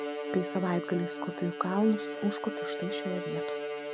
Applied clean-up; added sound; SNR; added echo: none; Bowed string instrument; 4 dB; none.